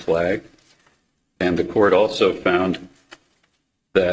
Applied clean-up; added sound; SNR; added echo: neural mask model RNNoise.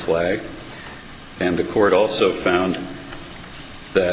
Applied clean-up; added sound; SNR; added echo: none; Bathtub (filling or washing); 19 dB; none.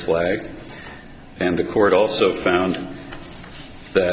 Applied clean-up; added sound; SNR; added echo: none; none; none; none.